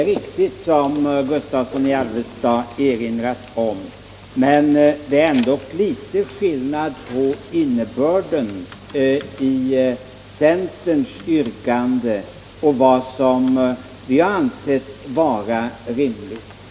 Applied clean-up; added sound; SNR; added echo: none; none; none; none.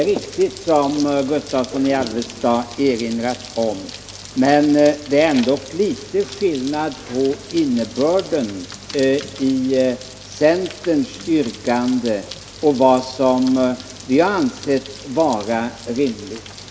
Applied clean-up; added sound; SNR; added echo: none; Rain; 19 dB; none.